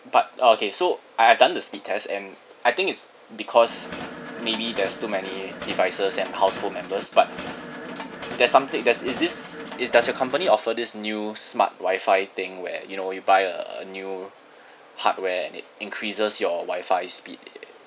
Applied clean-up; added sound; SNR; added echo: none; Mechanisms; 11 dB; none.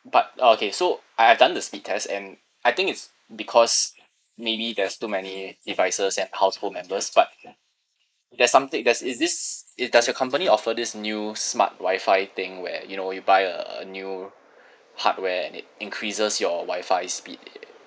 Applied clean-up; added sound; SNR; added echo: neural mask model Resemble Enhance denoiser.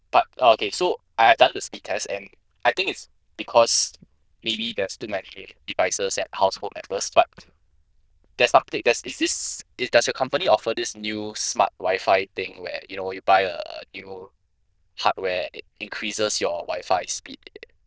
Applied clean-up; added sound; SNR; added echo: neural diffusion model UNIVERSE++.